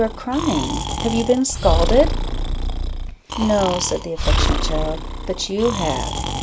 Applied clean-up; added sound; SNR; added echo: none; Breathing; 0 dB; none.